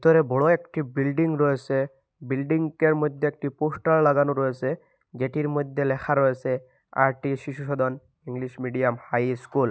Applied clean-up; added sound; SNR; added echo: none; none; none; none.